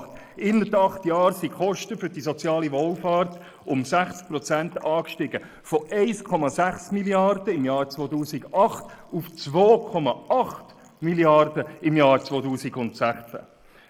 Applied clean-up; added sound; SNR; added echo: neural mask model Resemble Enhance denoiser.